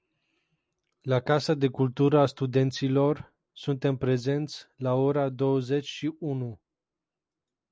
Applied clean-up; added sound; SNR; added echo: none; none; none; none.